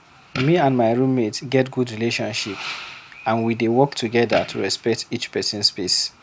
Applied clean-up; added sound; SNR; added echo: none; Fireworks; 16 dB; none.